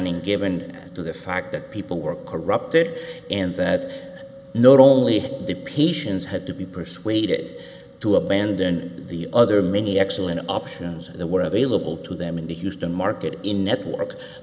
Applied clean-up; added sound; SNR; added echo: none; none; none; none.